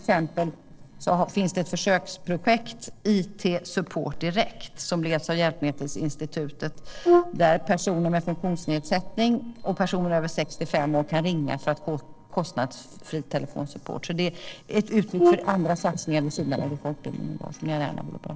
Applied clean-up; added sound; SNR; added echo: neural separator model SepFormer DNS4.